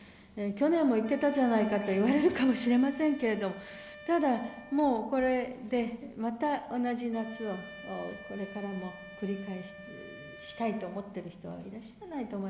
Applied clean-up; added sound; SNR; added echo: none; Drawer open or close + Wind instrument, woodwind instrument; 19 dB; none.